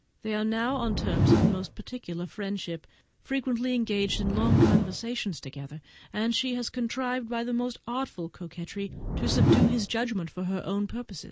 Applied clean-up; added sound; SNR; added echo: none; Whoosh, swoosh, swish; -2 dB; none.